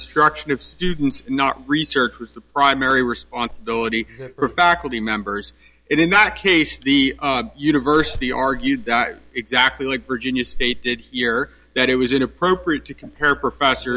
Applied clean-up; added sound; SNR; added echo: none; Zipper (clothing); 16 dB; none.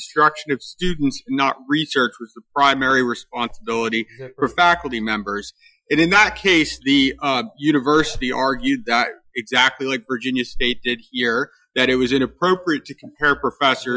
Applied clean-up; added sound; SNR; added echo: classical method Wiener filter.